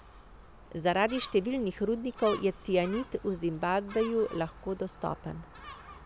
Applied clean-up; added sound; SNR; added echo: none; Gull, seagull; 15 dB; none.